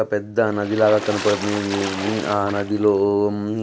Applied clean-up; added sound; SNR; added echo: none; Water / Splash, splatter; 11 dB; none.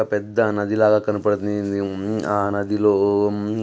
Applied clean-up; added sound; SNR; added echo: none; none; none; none.